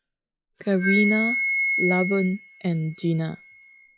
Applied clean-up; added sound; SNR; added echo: classical method log-MMSE.